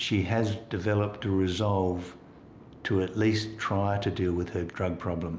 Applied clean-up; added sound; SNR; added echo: none; none; none; none.